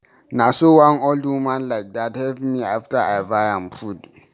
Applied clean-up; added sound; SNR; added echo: none; none; none; none.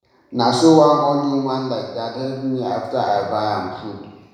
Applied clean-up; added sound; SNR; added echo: none; none; none; reverberation time 1.0 s.